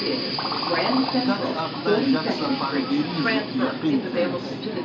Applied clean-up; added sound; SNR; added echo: none; Subway, metro, underground; -3 dB; reverberation time 1.0 s.